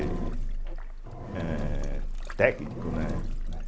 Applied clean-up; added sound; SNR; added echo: none; Engine; -3 dB; none.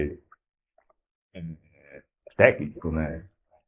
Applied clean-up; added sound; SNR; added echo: neural mask model Resemble Enhance denoiser.